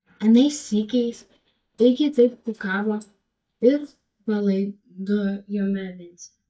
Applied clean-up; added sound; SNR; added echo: neural mask model DeepFilterNet 3.